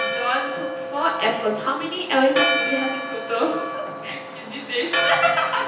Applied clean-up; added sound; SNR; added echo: none; Church bell; 3 dB; reverberation time 0.9 s.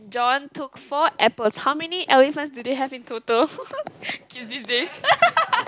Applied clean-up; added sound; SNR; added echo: none; none; none; none.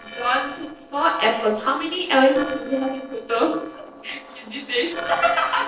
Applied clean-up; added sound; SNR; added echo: neural separator model SepFormer DNS4.